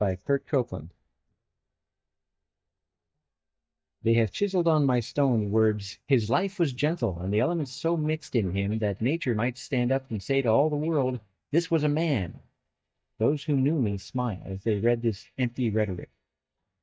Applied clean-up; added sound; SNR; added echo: neural mask model DeepFilterNet 3.